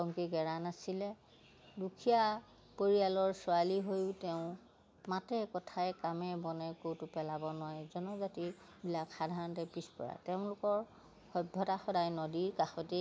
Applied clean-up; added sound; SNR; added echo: none; none; none; none.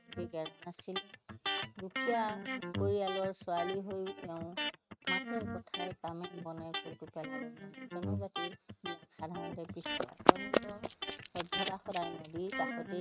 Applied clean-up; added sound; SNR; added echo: neural mask model RNNoise.